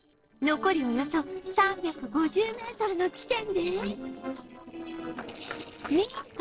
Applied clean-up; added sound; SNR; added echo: neural separator model SepFormer DNS4.